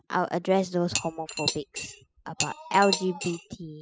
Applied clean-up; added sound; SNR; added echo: classical method spectral subtraction.